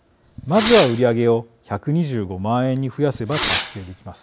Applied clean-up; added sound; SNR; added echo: none; Fireworks; 7 dB; none.